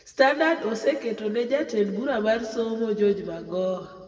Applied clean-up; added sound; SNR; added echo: none; none; none; reverberation time 1.6 s.